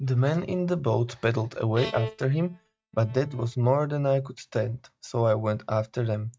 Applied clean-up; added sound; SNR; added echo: neural mask model RNNoise.